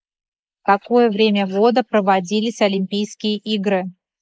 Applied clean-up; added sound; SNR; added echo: neural mask model Resemble Enhance denoiser.